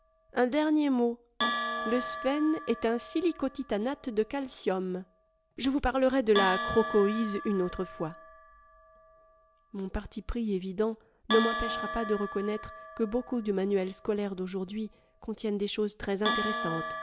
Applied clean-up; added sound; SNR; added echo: none; Bell; 8 dB; none.